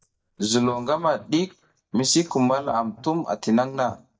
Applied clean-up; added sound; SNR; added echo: neural mask model DeepFilterNet 3.